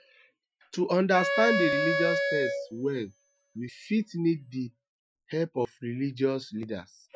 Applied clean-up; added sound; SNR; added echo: classical method Wiener filter.